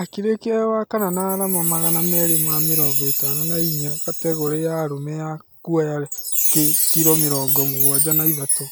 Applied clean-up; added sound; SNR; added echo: none; Chime; -2 dB; none.